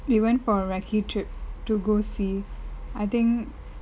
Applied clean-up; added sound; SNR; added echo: none; none; none; none.